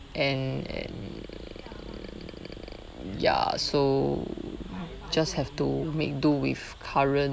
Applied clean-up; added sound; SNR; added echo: none; none; none; none.